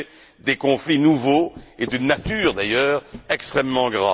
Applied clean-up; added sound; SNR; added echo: none; none; none; none.